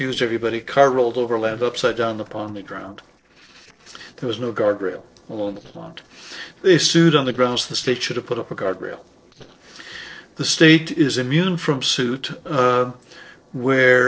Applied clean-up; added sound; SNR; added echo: neural separator model SepFormer DNS4.